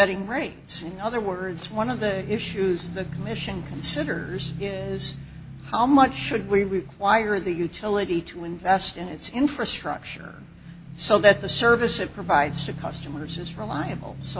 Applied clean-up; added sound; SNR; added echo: none; Motorcycle / Engine; 13 dB; none.